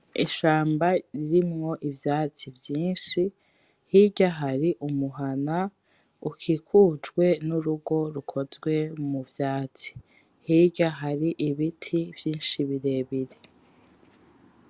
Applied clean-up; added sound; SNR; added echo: none; none; none; none.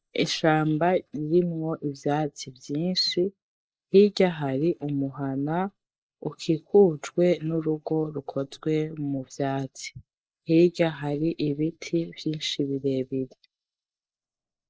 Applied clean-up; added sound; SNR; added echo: neural mask model Resemble Enhance denoiser.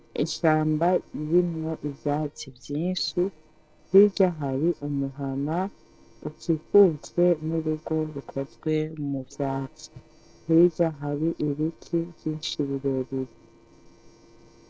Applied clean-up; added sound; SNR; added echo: neural separator model SepFormer DNS4.